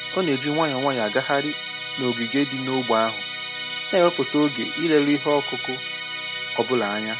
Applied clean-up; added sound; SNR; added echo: none; Musical instrument; 7 dB; none.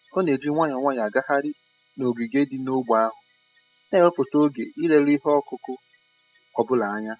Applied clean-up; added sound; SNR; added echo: classical method spectral subtraction.